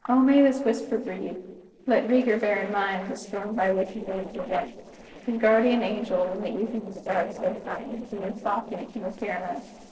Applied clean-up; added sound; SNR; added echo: neural separator model SepFormer DNS4.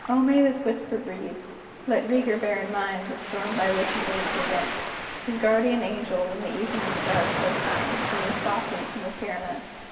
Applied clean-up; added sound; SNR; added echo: none; Waves, surf; 5 dB; reverberation time 2.7 s.